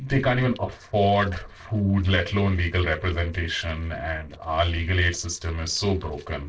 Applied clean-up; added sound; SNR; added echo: neural separator model SepFormer DNS4.